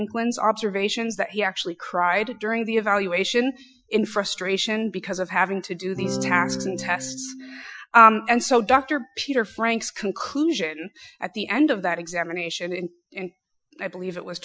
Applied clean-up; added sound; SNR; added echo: classical method Wiener filter.